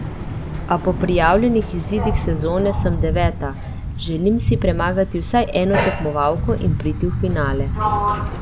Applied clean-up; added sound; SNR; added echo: none; Sliding door + Thunder / Bicycle; 2 dB; none.